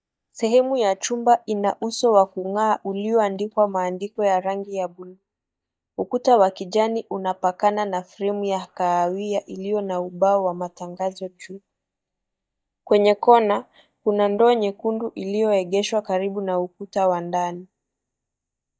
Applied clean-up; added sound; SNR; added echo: neural mask model DeepFilterNet 3.